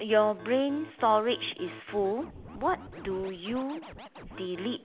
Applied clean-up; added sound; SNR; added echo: none; Scratching (performance technique); 16 dB; none.